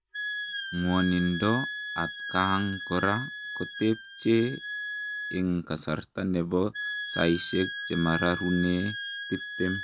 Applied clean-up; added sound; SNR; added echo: none; Wind instrument, woodwind instrument; 7 dB; none.